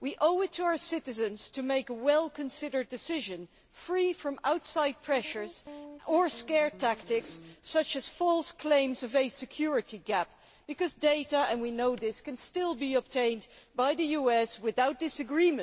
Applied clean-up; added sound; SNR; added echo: none; Guitar; 19 dB; none.